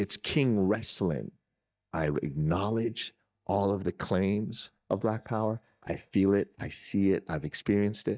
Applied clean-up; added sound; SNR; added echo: neural mask model DeepFilterNet 3.